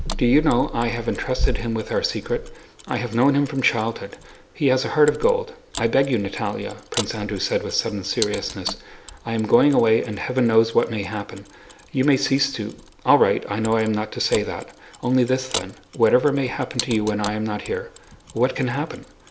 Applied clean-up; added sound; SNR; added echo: none; Mechanisms; 17 dB; none.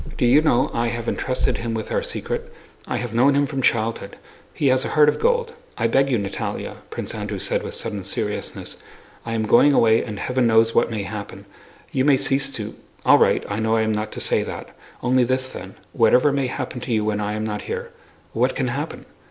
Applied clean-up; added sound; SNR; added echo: none; none; none; none.